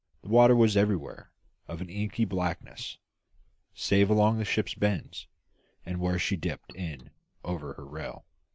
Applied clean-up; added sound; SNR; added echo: neural mask model Resemble Enhance denoiser.